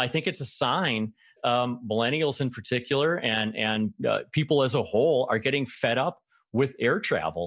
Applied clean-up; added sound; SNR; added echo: none; none; none; none.